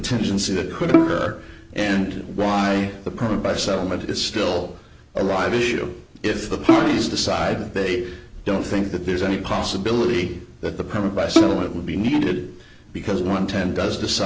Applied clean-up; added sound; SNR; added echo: none; Bowed string instrument; 1 dB; none.